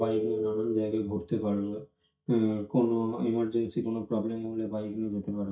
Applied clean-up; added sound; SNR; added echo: neural mask model DeepFilterNet 3.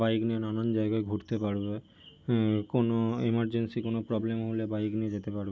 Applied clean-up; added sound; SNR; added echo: none; none; none; none.